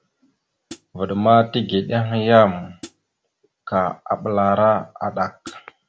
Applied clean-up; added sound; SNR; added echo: none; Hi-hat; 20 dB; none.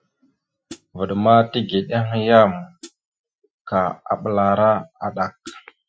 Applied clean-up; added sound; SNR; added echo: classical method Wiener filter.